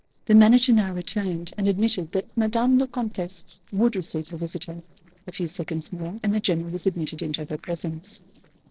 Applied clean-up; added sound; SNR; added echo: neural separator model SepFormer DNS4.